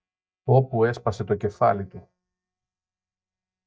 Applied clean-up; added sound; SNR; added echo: neural mask model DeepFilterNet 3.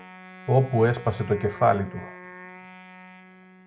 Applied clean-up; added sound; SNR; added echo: none; Wind instrument, woodwind instrument; 18 dB; none.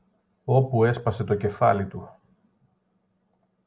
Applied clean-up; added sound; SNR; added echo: none; none; none; none.